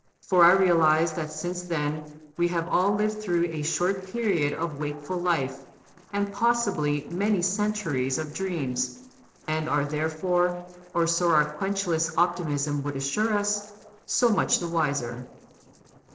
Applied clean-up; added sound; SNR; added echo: neural separator model SepFormer DNS4.